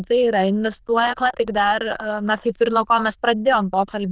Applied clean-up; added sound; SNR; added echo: neural diffusion model UNIVERSE++.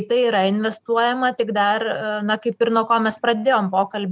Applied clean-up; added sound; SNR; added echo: none; none; none; none.